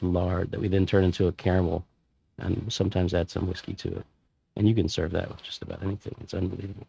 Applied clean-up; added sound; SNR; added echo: neural mask model RNNoise.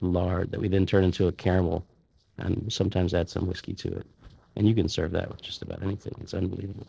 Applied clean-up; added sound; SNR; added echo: neural separator model SepFormer DNS4.